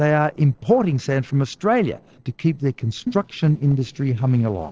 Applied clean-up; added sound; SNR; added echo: neural separator model SepFormer DNS4.